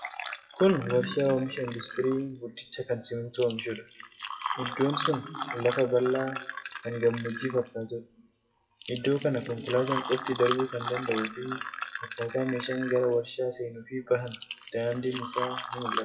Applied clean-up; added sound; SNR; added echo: classical method WPE with log-MMSE.